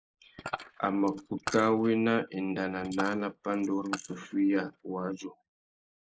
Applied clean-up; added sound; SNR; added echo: neural mask model Resemble Enhance denoiser.